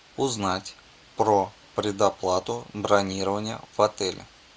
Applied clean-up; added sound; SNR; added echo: none; none; none; none.